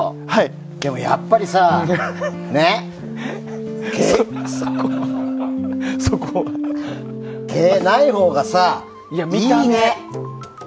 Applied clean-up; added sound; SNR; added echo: none; none; none; none.